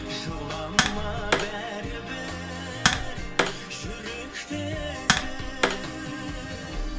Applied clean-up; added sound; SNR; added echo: none; Tap; -3 dB; reverberation time 0.2 s.